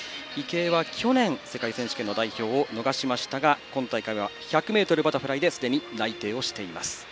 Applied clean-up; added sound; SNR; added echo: none; none; none; none.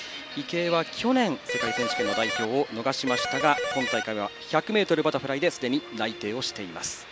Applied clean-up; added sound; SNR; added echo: none; Electric guitar; 2 dB; none.